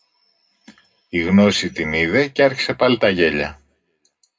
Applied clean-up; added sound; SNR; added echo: none; none; none; reverberation time 0.2 s.